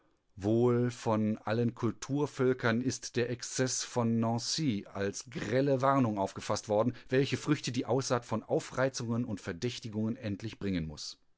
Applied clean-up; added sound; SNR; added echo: none; none; none; none.